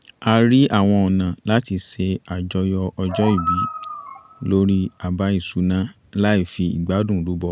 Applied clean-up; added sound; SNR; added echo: none; Animal; 9 dB; none.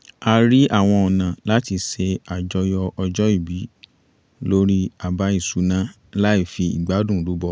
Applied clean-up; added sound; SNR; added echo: none; none; none; none.